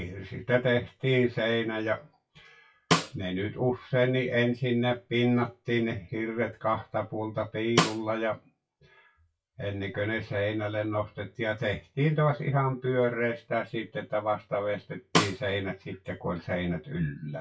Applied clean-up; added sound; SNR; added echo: classical method WPE with log-MMSE.